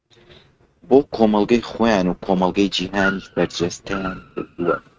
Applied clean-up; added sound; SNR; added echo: neural mask model RNNoise.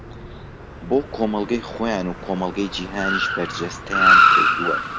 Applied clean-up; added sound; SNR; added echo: none; Car; -5 dB; none.